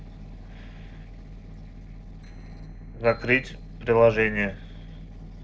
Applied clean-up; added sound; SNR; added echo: neural separator model SepFormer DNS4.